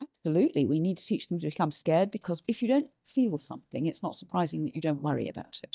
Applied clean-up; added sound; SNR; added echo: neural mask model DeepFilterNet 3.